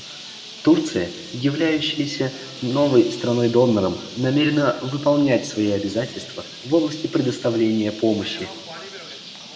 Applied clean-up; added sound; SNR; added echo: none; Bird; 16 dB; reverberation time 1.5 s.